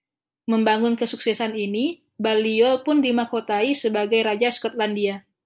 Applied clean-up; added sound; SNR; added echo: none; none; none; none.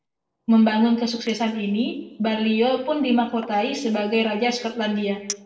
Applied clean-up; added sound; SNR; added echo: neural separator model SepFormer DNS4.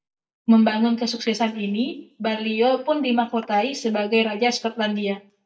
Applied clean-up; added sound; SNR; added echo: neural mask model DeepFilterNet 3.